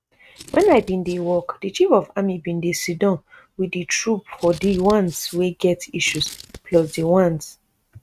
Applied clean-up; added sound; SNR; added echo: neural mask model RNNoise.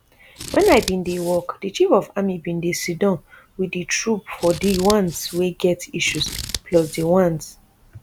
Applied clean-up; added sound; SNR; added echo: none; Scissors; 11 dB; none.